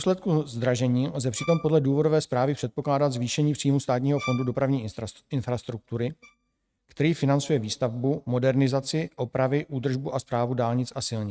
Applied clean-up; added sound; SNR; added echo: neural mask model RNNoise.